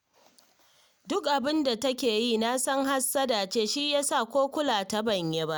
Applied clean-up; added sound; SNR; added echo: none; none; none; none.